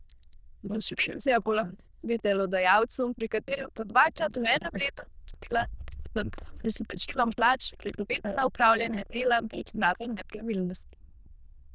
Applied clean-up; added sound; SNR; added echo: neural diffusion model UNIVERSE++.